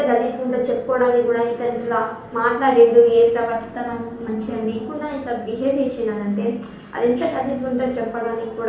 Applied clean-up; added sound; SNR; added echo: none; none; none; reverberation time 0.5 s.